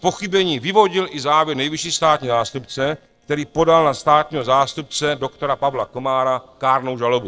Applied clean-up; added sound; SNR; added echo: neural separator model SepFormer DNS4.